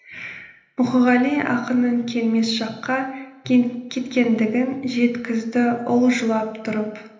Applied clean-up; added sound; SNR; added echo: none; none; none; reverberation time 1.0 s.